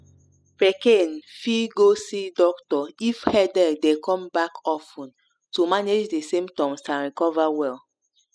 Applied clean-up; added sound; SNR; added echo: classical method spectral subtraction.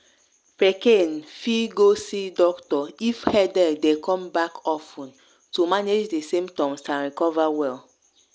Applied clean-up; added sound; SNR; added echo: none; none; none; none.